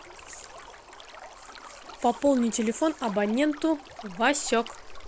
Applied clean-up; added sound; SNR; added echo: none; Stream; 16 dB; none.